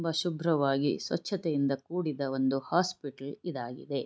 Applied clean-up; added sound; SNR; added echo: none; none; none; none.